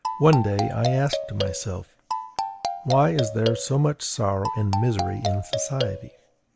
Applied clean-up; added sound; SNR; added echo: none; Marimba, xylophone; 6 dB; none.